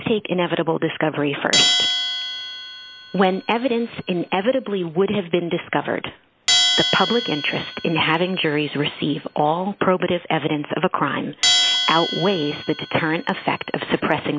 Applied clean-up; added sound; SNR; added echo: none; Bell; 4 dB; none.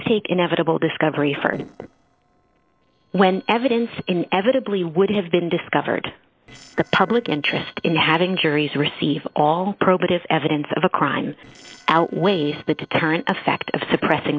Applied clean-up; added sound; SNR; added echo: neural separator model SepFormer DNS4.